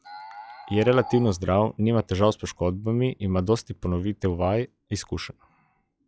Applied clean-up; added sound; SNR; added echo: classical method log-MMSE.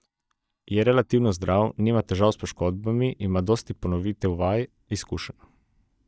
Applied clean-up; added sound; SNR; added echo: neural mask model DeepFilterNet 3.